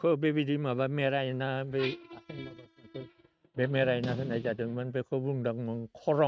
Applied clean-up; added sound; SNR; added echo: neural mask model RNNoise.